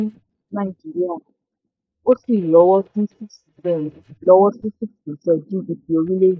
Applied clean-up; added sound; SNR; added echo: neural mask model DeepFilterNet 3.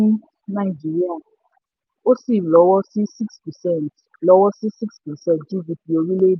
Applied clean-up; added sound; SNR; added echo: none; none; none; none.